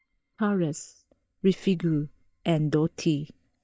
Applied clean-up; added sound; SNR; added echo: neural mask model DeepFilterNet 3.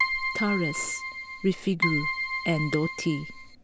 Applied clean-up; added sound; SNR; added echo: none; Keyboard (musical); 2 dB; none.